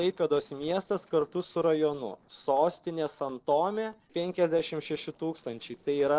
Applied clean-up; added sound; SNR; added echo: neural separator model SepFormer DNS4.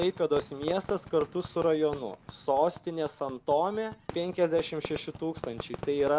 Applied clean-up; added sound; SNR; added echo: none; Fireworks; 14 dB; none.